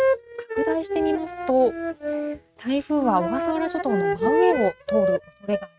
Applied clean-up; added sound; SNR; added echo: neural mask model RNNoise.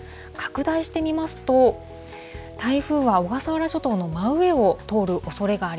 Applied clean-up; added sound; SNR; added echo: none; none; none; none.